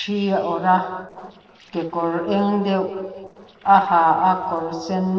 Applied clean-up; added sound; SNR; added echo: neural separator model SepFormer DNS4.